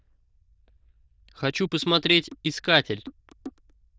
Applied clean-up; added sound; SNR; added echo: neural diffusion model UNIVERSE++.